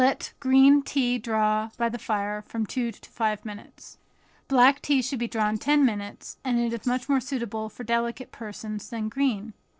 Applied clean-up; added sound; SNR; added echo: neural separator model SepFormer DNS4.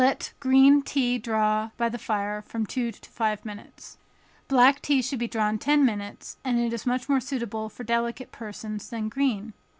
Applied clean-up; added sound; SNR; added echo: none; none; none; none.